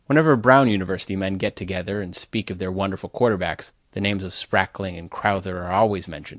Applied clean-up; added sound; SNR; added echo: none; none; none; none.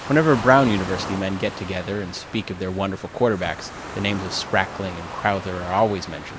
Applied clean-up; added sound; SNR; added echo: none; Waves, surf; 11 dB; none.